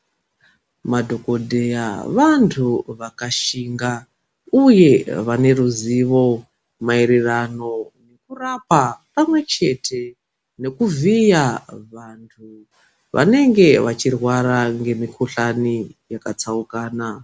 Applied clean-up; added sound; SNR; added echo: none; none; none; none.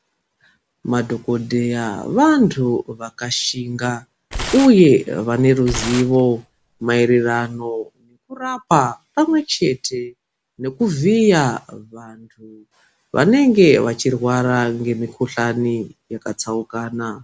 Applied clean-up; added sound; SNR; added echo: none; Tearing; 11 dB; none.